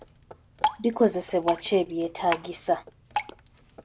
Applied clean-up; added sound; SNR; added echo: none; Drip; 7 dB; none.